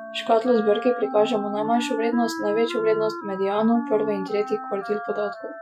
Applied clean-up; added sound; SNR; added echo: classical method Wiener filter.